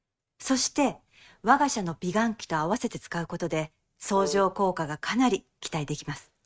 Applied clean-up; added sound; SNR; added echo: neural mask model RNNoise.